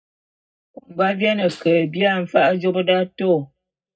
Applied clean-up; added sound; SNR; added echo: neural mask model DeepFilterNet 3.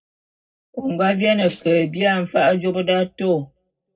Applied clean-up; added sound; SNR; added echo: neural separator model SepFormer DNS4.